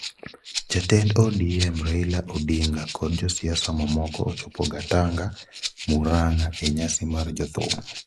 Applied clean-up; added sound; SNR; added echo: neural mask model Resemble Enhance denoiser.